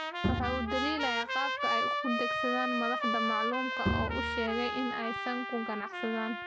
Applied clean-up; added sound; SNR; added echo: none; Trumpet + Bowed string instrument; -2 dB; none.